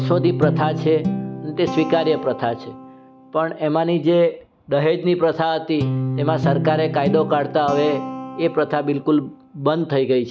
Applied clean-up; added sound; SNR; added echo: none; Guitar; 7 dB; none.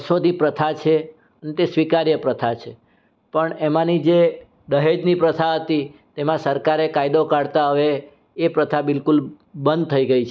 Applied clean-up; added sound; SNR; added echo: none; none; none; none.